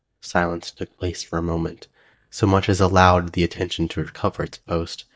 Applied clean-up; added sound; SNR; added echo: neural mask model DeepFilterNet 3.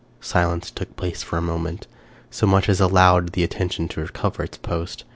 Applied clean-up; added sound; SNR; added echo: none; none; none; none.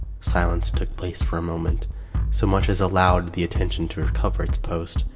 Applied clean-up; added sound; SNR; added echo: none; Bass drum; 0 dB; reverberation time 2.4 s.